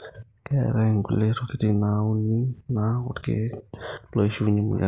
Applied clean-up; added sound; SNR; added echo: neural mask model Resemble Enhance denoiser.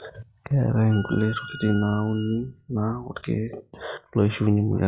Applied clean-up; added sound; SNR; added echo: classical method log-MMSE.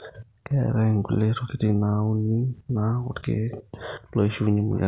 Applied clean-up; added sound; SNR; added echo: none; none; none; none.